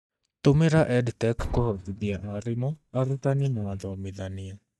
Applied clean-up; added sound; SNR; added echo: neural mask model DeepFilterNet 3.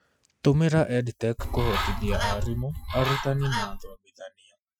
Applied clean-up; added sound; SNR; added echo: classical method Wiener filter.